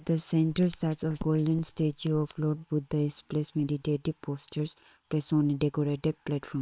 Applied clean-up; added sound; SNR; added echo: neural separator model SepFormer WHAM!.